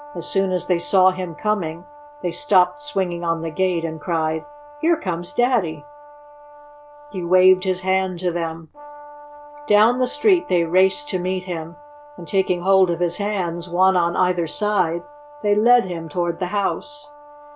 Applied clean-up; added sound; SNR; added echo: none; Brass instrument; 20 dB; none.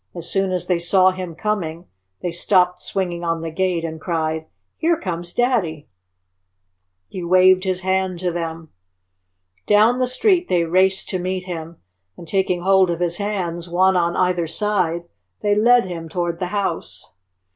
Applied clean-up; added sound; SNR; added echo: none; none; none; none.